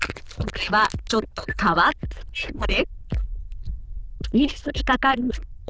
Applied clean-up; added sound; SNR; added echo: neural diffusion model UNIVERSE++.